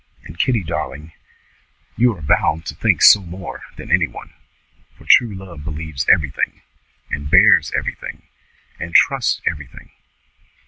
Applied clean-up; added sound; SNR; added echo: none; none; none; none.